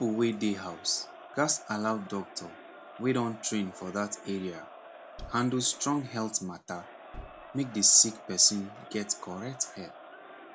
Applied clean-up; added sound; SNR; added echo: none; Gunshot, gunfire + Crowd; 17 dB; none.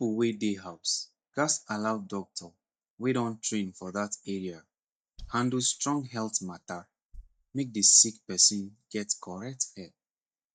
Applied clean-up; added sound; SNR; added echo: neural mask model DeepFilterNet 3.